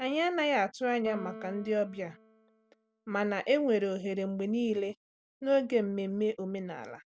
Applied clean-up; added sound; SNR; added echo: none; Piano; 17 dB; none.